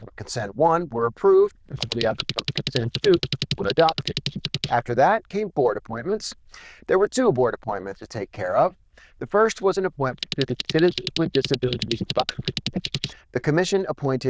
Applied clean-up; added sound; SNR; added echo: neural diffusion model UNIVERSE++.